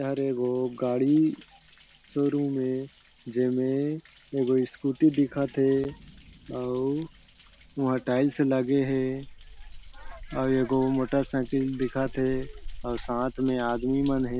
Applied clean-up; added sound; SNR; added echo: none; Thunder; 16 dB; none.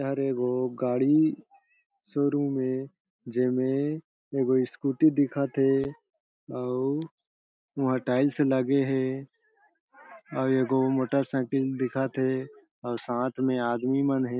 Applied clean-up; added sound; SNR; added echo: none; none; none; none.